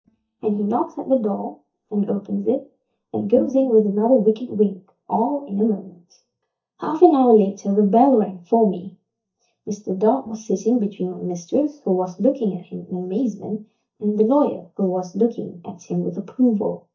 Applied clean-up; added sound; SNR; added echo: neural mask model DeepFilterNet 3.